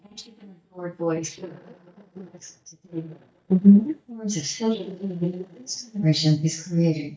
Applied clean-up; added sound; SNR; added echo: neural mask model DeepFilterNet 3.